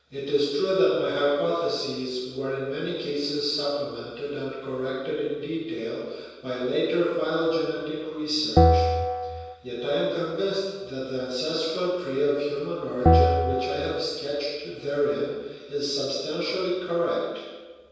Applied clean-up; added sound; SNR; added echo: none; Bell; -3 dB; reverberation time 1.2 s.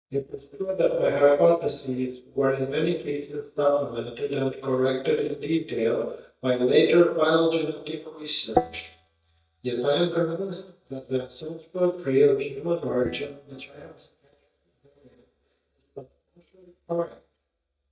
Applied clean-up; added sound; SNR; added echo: neural mask model DeepFilterNet 3.